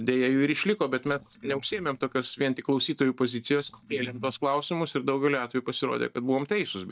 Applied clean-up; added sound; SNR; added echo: neural mask model DeepFilterNet 3.